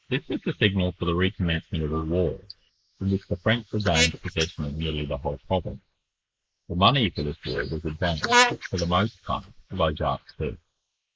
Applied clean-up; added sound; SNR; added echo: neural mask model Resemble Enhance denoiser.